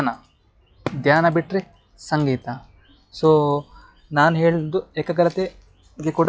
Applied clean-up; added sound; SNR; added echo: classical method log-MMSE.